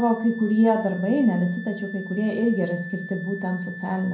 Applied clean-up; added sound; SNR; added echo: none; Wind instrument, woodwind instrument; 16 dB; reverberation time 0.6 s.